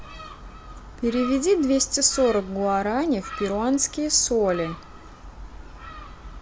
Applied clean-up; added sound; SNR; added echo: none; Gull, seagull; 14 dB; none.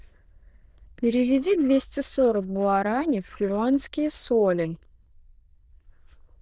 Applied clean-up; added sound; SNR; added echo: neural diffusion model UNIVERSE++.